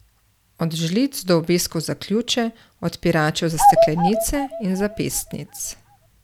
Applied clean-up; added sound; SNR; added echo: none; Bird vocalization, bird call, bird song; -2 dB; none.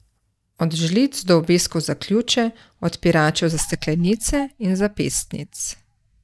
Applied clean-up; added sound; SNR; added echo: neural mask model DeepFilterNet 3.